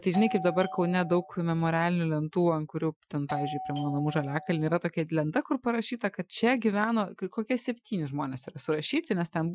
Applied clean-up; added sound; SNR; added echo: classical method Wiener filter.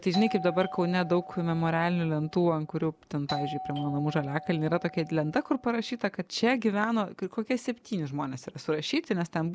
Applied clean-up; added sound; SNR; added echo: none; Doorbell; 12 dB; none.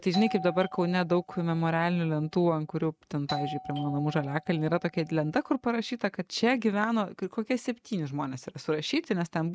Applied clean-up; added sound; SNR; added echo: neural mask model RNNoise.